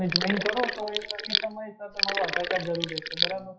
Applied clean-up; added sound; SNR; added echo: classical method WPE with log-MMSE.